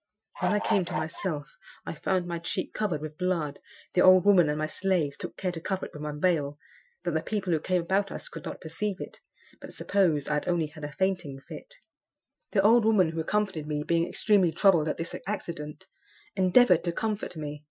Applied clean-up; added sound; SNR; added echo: classical method Wiener filter.